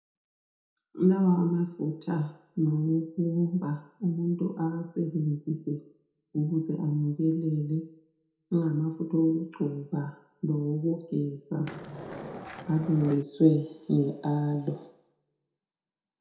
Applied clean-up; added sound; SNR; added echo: none; Skateboard; 12 dB; reverberation time 0.6 s.